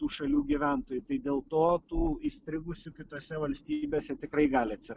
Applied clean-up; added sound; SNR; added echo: none; none; none; none.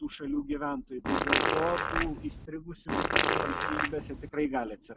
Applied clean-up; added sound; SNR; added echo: none; Fart; -4 dB; none.